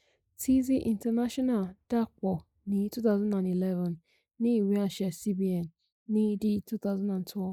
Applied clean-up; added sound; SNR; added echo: neural mask model Resemble Enhance denoiser.